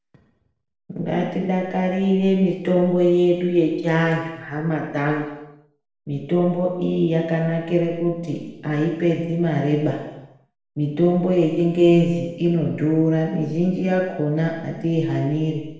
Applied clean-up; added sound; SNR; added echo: none; none; none; reverberation time 0.9 s.